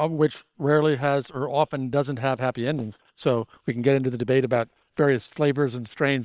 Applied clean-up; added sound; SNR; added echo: neural separator model SepFormer WHAM!.